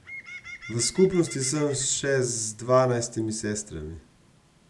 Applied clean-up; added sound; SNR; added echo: none; Bird; 20 dB; none.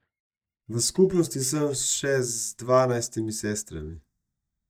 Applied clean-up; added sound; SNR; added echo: neural mask model DeepFilterNet 3.